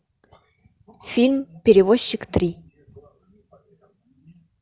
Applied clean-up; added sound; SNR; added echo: none; none; none; none.